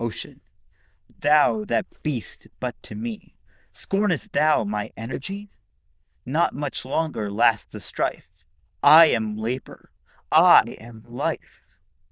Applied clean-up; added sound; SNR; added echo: neural diffusion model UNIVERSE++.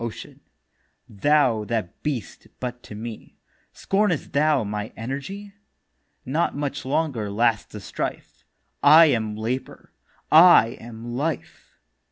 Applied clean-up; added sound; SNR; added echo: none; none; none; none.